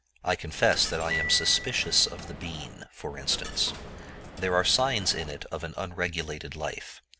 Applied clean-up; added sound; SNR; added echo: none; Marimba, xylophone + Coin (dropping); 9 dB; none.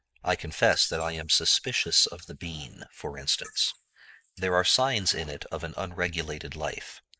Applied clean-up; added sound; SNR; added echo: neural mask model Resemble Enhance denoiser.